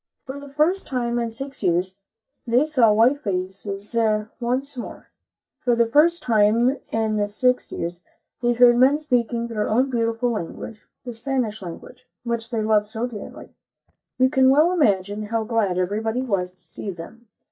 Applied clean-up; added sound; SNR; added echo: neural mask model DeepFilterNet 3.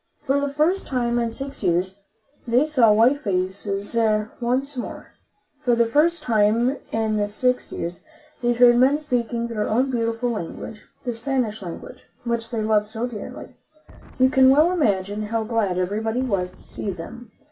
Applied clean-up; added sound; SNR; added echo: none; Wind; 19 dB; reverberation time 0.2 s.